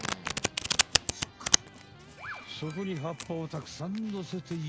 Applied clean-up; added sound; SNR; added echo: none; Domestic sounds, home sounds; -4 dB; none.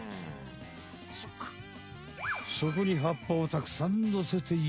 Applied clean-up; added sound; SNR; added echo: none; none; none; none.